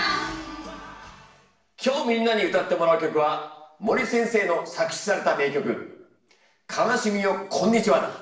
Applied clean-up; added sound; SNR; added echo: none; none; none; reverberation time 0.8 s.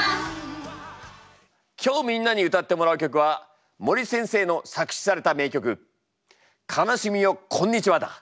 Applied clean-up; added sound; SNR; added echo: none; none; none; none.